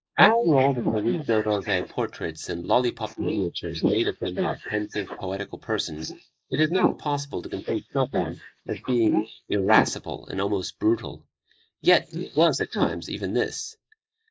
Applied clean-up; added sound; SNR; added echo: neural mask model Resemble Enhance denoiser.